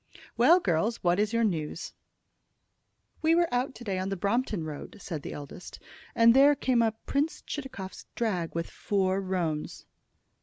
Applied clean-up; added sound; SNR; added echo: none; none; none; none.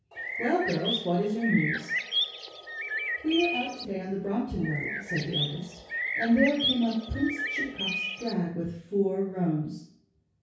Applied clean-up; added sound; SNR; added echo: none; Bird; 3 dB; reverberation time 0.6 s.